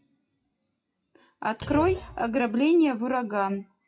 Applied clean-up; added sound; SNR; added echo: classical method WPE with log-MMSE.